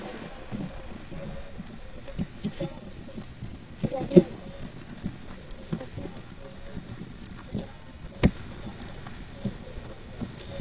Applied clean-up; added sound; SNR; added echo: neural mask model DeepFilterNet 3.